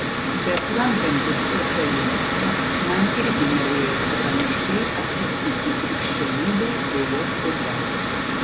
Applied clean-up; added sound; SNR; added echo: none; Mechanical fan; -3 dB; none.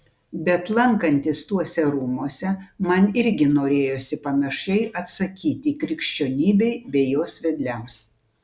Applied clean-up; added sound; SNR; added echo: none; none; none; none.